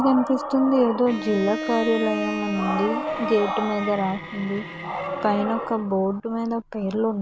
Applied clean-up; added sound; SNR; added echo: none; Bowed string instrument; 11 dB; none.